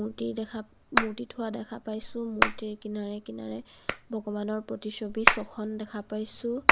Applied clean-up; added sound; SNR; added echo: none; Hands; -3 dB; none.